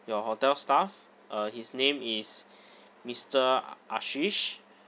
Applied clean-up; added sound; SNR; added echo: none; none; none; none.